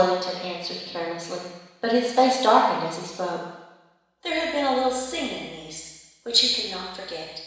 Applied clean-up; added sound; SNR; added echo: none; none; none; reverberation time 1.1 s.